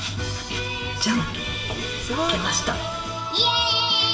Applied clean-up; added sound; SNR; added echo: none; none; none; reverberation time 1.8 s.